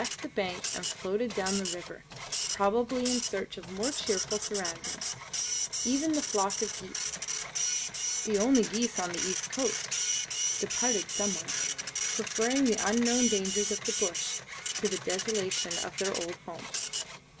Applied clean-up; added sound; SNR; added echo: none; Printer; 1 dB; none.